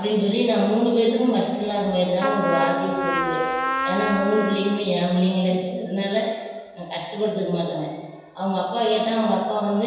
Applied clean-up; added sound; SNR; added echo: none; Trumpet; 4 dB; reverberation time 1.2 s.